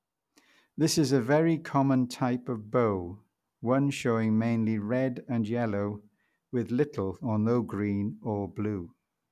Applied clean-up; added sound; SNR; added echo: none; none; none; none.